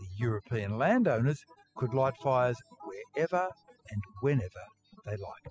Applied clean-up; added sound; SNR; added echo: classical method spectral subtraction.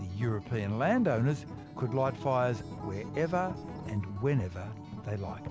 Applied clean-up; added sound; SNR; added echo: none; Acoustic guitar; 11 dB; none.